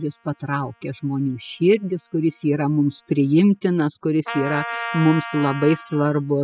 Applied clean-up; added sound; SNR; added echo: classical method spectral subtraction.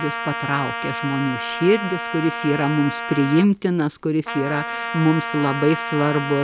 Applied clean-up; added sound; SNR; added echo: none; Trumpet; 7 dB; none.